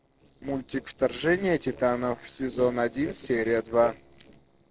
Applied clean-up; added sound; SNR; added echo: neural separator model SepFormer DNS4.